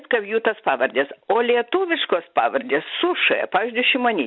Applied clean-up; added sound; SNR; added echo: none; none; none; none.